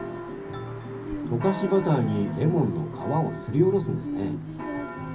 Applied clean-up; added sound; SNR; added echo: none; Church bell; 15 dB; reverberation time 0.4 s.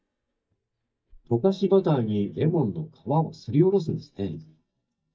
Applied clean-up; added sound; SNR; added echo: neural mask model DeepFilterNet 3.